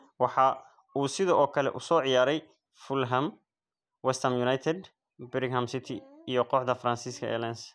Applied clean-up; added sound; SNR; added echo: none; none; none; none.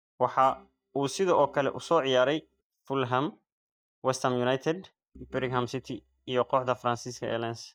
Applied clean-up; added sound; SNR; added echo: neural mask model DeepFilterNet 3.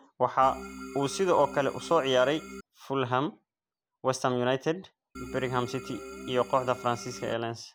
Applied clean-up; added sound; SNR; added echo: none; Organ; 13 dB; none.